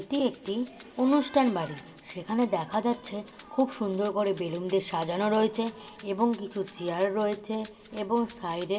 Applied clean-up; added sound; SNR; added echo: none; Rattle (instrument); 19 dB; reverberation time 1.1 s.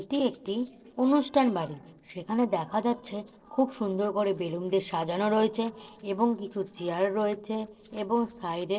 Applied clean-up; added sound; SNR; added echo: neural separator model SepFormer DNS4.